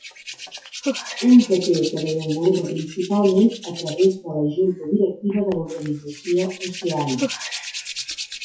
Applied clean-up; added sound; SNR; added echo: classical method WPE with log-MMSE.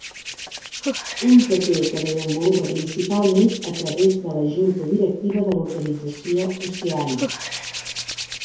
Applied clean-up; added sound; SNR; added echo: none; Hands; 11 dB; reverberation time 2.3 s.